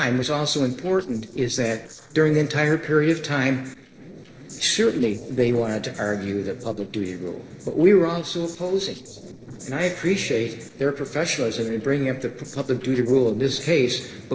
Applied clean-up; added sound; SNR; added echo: neural separator model SepFormer DNS4.